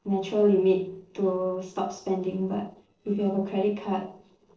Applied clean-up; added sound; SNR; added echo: neural separator model SepFormer DNS4.